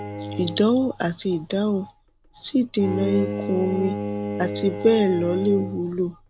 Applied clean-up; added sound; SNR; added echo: none; Bowed string instrument; 8 dB; none.